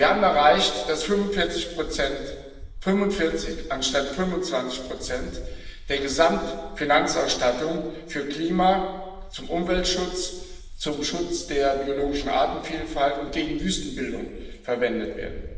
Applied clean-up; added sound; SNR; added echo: none; Wind; 13 dB; reverberation time 1.2 s.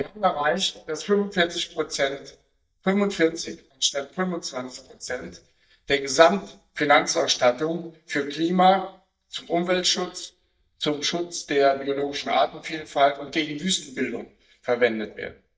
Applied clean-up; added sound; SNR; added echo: neural mask model DeepFilterNet 3.